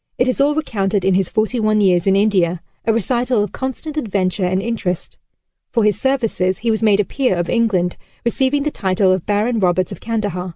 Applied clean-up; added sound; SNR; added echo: none; none; none; none.